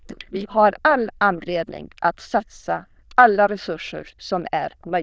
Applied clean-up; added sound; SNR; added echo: neural diffusion model UNIVERSE++.